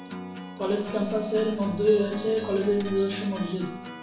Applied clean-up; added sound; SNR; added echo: none; Acoustic guitar; 10 dB; reverberation time 0.7 s.